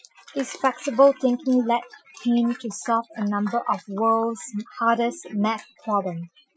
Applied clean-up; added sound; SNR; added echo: classical method Wiener filter.